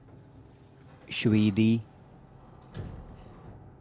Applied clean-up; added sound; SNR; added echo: none; Sliding door; 17 dB; none.